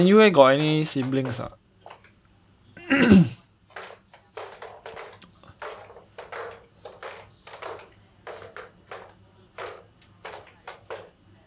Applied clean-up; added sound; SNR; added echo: none; Walk, footsteps; 18 dB; none.